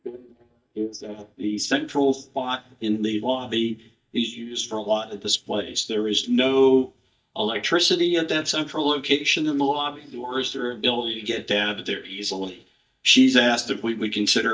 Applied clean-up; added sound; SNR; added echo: neural mask model DeepFilterNet 3.